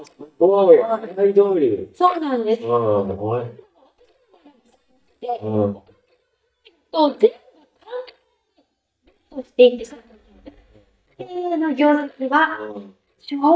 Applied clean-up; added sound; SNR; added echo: neural mask model DeepFilterNet 3.